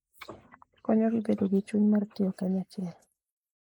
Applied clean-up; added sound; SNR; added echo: neural mask model Resemble Enhance denoiser.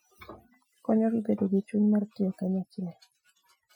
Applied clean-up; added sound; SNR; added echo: classical method Wiener filter.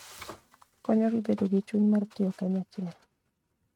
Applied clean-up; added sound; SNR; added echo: neural mask model RNNoise.